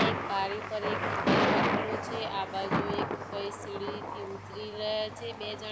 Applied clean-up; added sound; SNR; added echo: none; Thunder; -4 dB; none.